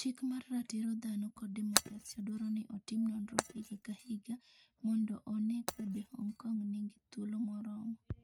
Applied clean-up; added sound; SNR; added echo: neural mask model RNNoise.